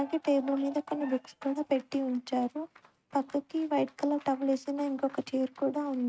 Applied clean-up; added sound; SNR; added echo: neural mask model RNNoise.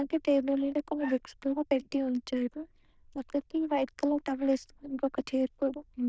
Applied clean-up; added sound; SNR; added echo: neural diffusion model UNIVERSE++.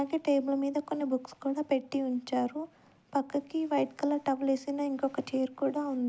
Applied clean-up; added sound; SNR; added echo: none; none; none; none.